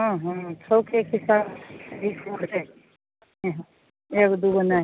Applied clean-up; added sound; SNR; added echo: none; none; none; none.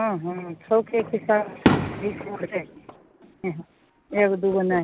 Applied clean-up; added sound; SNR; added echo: none; Fireworks; 5 dB; none.